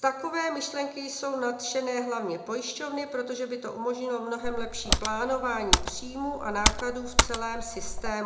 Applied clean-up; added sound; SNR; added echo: none; Computer keyboard; -2 dB; reverberation time 0.6 s.